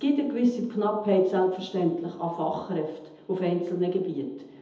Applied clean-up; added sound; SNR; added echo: none; none; none; reverberation time 0.7 s.